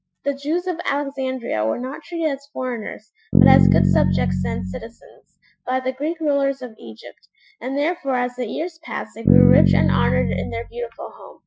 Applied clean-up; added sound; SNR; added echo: classical method Wiener filter.